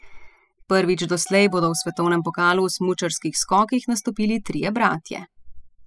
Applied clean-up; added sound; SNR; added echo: classical method spectral subtraction.